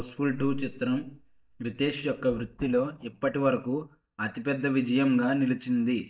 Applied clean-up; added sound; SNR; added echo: neural mask model DeepFilterNet 3.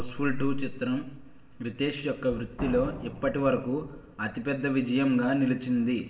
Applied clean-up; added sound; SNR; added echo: none; Slam; 17 dB; reverberation time 1.9 s.